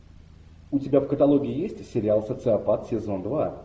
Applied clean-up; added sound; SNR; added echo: none; none; none; none.